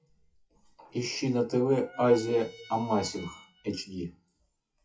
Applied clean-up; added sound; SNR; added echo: classical method WPE with log-MMSE.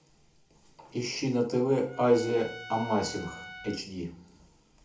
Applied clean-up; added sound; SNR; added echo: none; Trumpet; 16 dB; reverberation time 0.4 s.